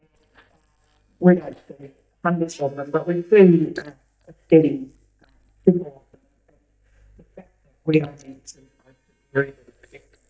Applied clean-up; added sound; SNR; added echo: neural mask model DeepFilterNet 3.